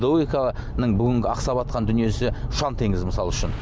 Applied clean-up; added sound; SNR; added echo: none; none; none; none.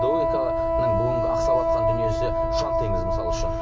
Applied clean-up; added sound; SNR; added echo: none; Wind instrument, woodwind instrument; -4 dB; reverberation time 2.8 s.